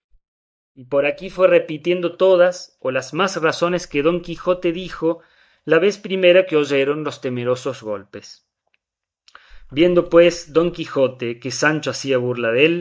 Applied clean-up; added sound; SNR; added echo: neural mask model DeepFilterNet 3.